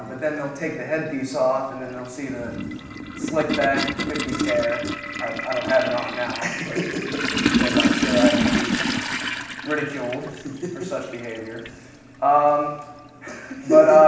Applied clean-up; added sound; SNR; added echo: none; Toilet flush; 4 dB; reverberation time 0.9 s.